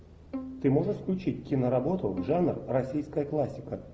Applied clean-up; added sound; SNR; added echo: none; Bowed string instrument; 15 dB; none.